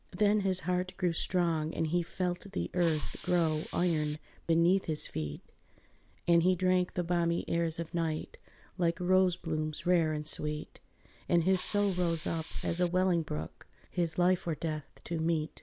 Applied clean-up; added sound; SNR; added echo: none; Hiss; 11 dB; none.